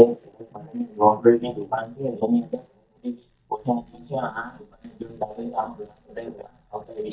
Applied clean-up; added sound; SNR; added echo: neural mask model DeepFilterNet 3.